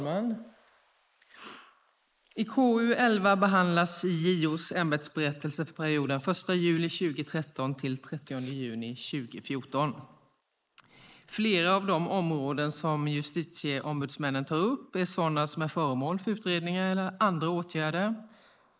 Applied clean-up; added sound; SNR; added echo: neural mask model Resemble Enhance denoiser.